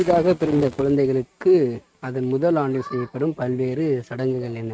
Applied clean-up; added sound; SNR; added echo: neural mask model RNNoise.